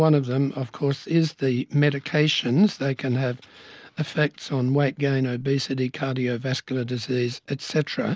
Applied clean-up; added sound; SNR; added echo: none; none; none; none.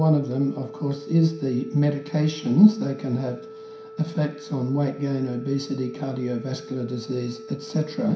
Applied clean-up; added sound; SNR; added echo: none; Organ; 16 dB; reverberation time 0.5 s.